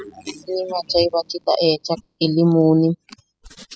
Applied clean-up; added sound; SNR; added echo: classical method spectral subtraction.